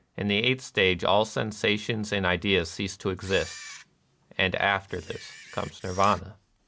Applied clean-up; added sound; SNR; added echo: none; Camera; 18 dB; none.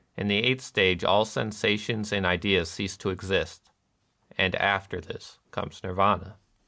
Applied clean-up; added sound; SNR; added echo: none; none; none; none.